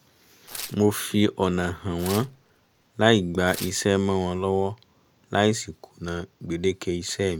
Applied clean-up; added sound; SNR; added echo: none; Tearing; 17 dB; none.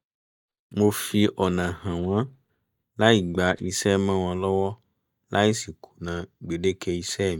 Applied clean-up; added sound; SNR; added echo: neural mask model DeepFilterNet 3.